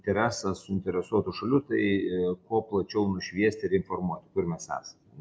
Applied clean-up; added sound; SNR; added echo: none; none; none; none.